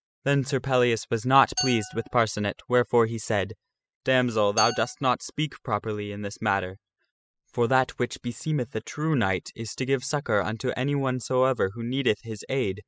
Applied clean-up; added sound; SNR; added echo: classical method spectral subtraction.